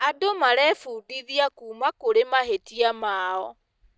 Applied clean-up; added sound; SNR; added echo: neural mask model DeepFilterNet 3.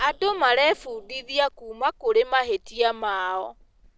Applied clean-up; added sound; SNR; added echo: neural separator model SepFormer DNS4.